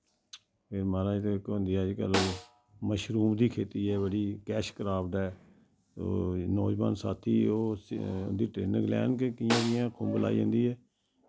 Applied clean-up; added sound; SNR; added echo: none; Snare drum; 8 dB; none.